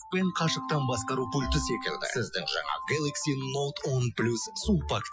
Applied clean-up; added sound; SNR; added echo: classical method Wiener filter.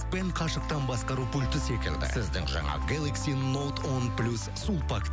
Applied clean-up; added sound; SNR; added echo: none; Bowed string instrument; 12 dB; none.